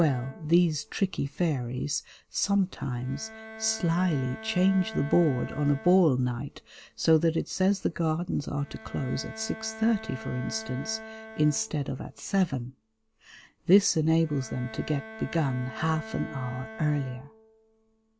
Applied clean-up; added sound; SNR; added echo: none; Bowed string instrument; 17 dB; none.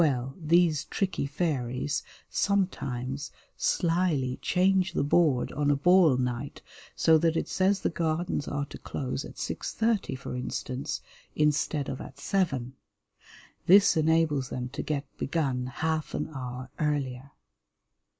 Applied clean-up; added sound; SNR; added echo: none; none; none; none.